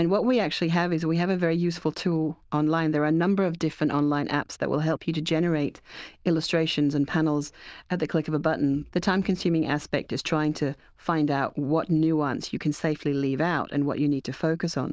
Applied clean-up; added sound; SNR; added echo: neural diffusion model UNIVERSE++.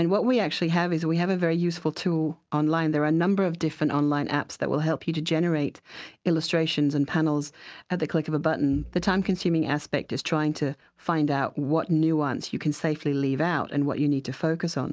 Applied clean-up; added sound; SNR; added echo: neural mask model RNNoise.